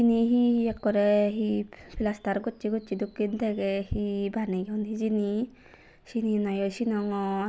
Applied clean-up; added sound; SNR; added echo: none; none; none; none.